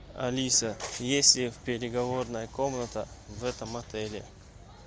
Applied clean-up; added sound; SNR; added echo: none; none; none; none.